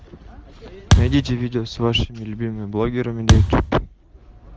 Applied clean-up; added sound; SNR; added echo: none; Thump, thud; -3 dB; none.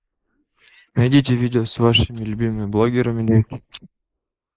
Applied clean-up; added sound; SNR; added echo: neural mask model Resemble Enhance denoiser.